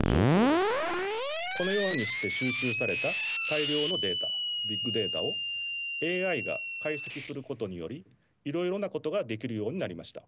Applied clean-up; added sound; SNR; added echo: none; Screech; -3 dB; none.